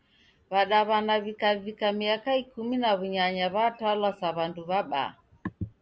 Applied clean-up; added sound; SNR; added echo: none; none; none; none.